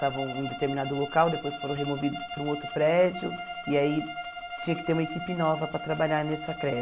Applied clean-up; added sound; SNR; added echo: none; Bowed string instrument; 9 dB; none.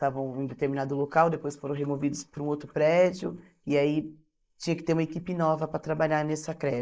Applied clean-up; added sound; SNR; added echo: neural mask model Resemble Enhance denoiser.